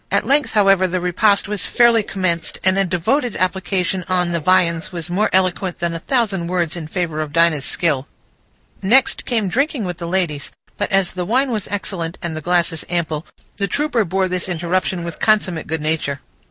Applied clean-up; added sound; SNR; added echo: neural separator model SepFormer DNS4.